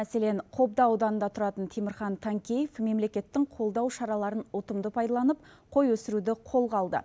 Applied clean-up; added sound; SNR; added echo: none; none; none; none.